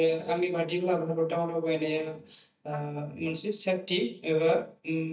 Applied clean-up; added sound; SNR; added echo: neural mask model DeepFilterNet 3.